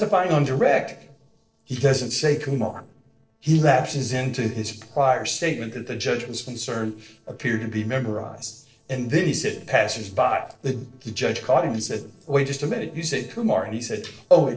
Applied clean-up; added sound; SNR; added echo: neural separator model SepFormer DNS4.